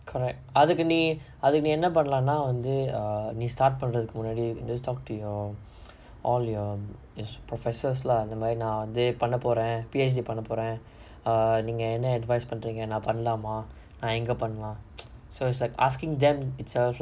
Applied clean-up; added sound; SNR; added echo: none; none; none; none.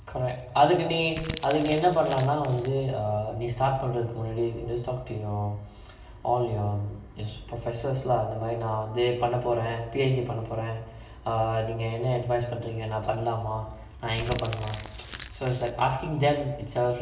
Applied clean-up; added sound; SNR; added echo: none; Crumpling, crinkling; 13 dB; reverberation time 0.8 s.